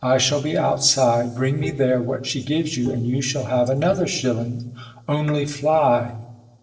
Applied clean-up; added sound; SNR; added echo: neural separator model SepFormer DNS4.